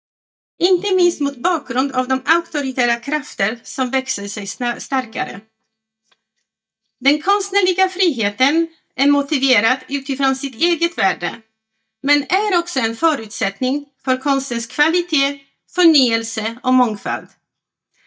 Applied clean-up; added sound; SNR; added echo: neural mask model DeepFilterNet 3.